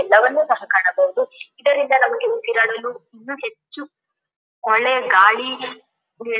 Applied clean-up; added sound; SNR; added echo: none; none; none; none.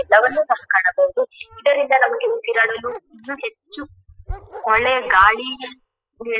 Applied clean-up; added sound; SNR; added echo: classical method spectral subtraction.